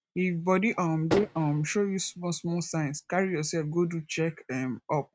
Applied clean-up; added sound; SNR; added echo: neural mask model RNNoise.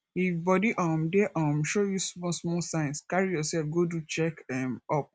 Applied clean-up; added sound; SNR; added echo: none; none; none; none.